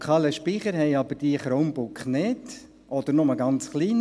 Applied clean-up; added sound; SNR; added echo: none; none; none; none.